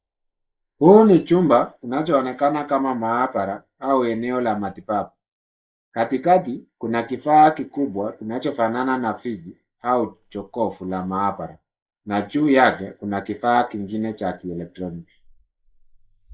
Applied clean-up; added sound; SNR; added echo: neural mask model Resemble Enhance denoiser.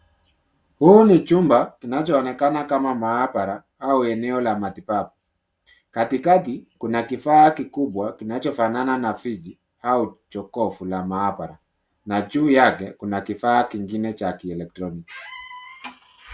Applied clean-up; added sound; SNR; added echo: none; none; none; none.